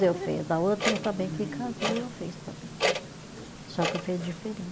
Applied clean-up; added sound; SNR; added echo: none; Clock; 3 dB; none.